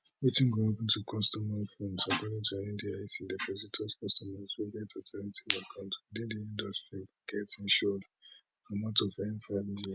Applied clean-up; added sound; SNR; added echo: none; none; none; none.